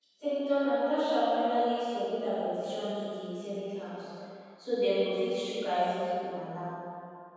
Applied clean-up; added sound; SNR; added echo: none; none; none; reverberation time 2.1 s.